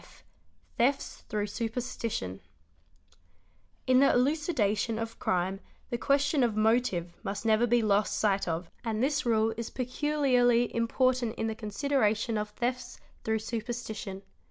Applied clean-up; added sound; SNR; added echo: none; none; none; none.